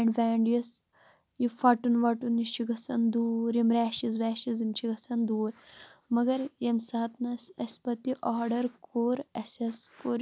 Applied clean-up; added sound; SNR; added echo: none; none; none; none.